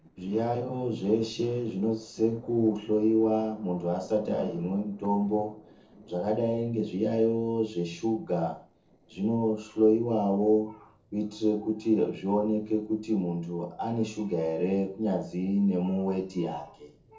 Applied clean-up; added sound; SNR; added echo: neural separator model SepFormer DNS4.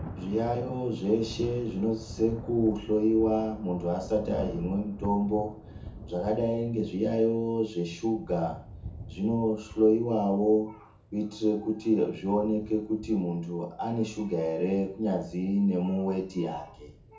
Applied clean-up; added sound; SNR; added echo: none; Thunder / Rain; 16 dB; reverberation time 0.6 s.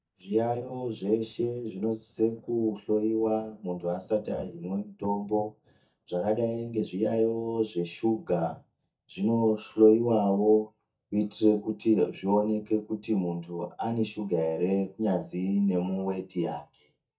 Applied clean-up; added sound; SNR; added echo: neural mask model DeepFilterNet 3.